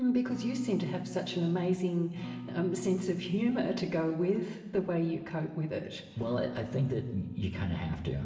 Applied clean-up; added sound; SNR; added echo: none; Acoustic guitar / Strum; 11 dB; reverberation time 1.3 s.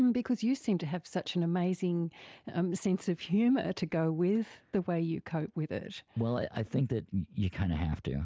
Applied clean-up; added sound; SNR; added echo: none; none; none; none.